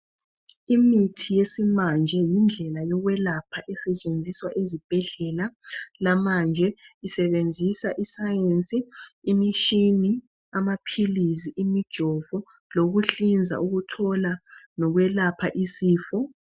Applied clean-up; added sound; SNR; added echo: none; none; none; none.